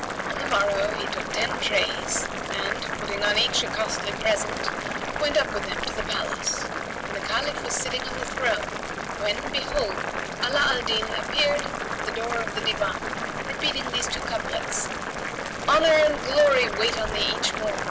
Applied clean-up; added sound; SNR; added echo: none; Boiling; 3 dB; none.